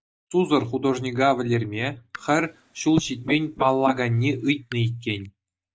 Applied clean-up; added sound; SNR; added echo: neural mask model DeepFilterNet 3.